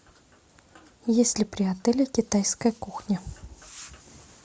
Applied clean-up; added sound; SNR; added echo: none; none; none; none.